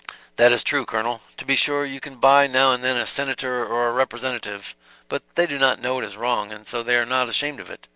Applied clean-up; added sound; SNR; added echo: none; none; none; none.